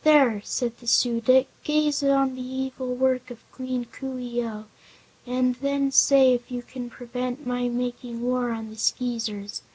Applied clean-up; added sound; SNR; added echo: none; none; none; none.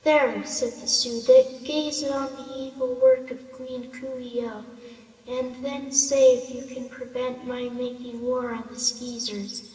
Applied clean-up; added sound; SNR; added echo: none; none; none; reverberation time 2.0 s.